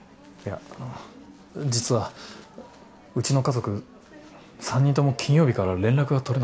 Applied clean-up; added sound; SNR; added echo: none; none; none; none.